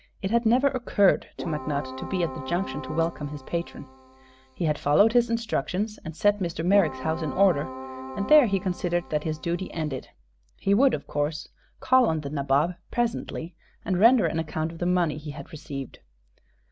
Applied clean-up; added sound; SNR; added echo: none; Keyboard (musical); 12 dB; none.